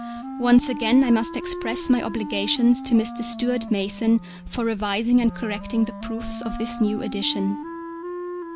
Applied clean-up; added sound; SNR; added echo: none; Wind instrument, woodwind instrument; 10 dB; none.